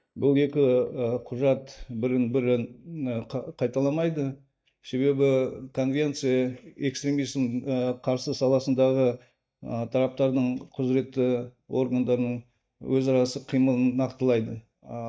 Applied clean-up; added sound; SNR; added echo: neural mask model DeepFilterNet 3.